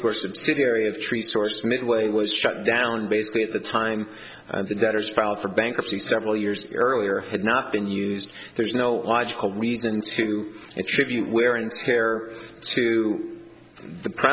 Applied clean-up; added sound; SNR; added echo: none; none; none; none.